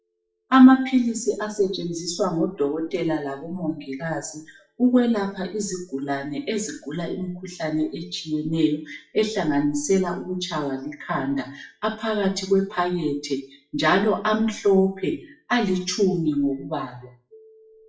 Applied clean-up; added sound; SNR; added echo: classical method WPE with log-MMSE.